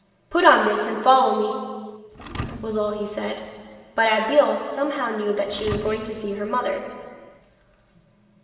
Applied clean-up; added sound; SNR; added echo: none; Thump, thud; 16 dB; reverberation time 1.6 s.